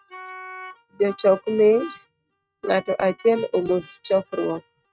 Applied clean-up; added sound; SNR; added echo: neural mask model RNNoise.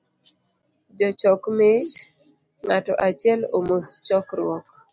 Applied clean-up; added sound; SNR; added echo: none; none; none; none.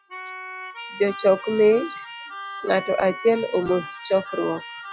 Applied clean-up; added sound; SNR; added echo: classical method log-MMSE.